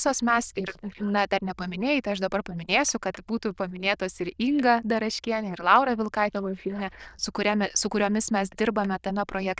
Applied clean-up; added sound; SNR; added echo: neural diffusion model UNIVERSE++.